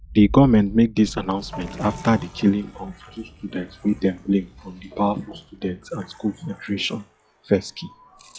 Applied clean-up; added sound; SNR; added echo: classical method log-MMSE.